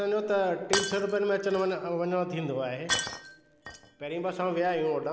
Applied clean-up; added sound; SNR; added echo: none; Shatter; 9 dB; none.